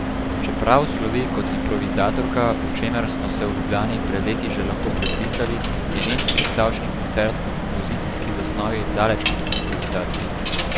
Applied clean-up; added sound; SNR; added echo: none; Coin (dropping); -2 dB; none.